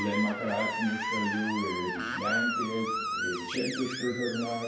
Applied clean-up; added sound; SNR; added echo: none; Screech; 1 dB; reverberation time 0.6 s.